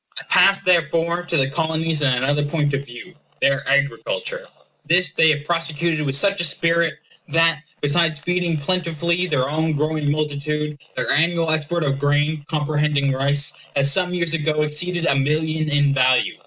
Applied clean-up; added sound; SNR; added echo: none; none; none; none.